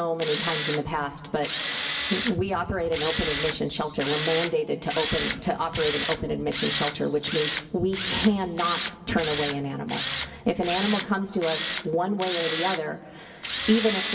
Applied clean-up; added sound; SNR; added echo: none; Tools; 5 dB; reverberation time 1.7 s.